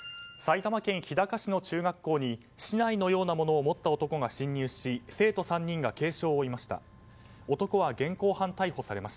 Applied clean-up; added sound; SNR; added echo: none; none; none; none.